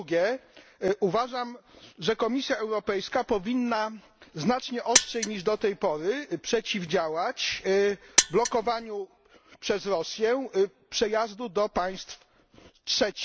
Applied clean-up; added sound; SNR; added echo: none; Mechanisms; -2 dB; none.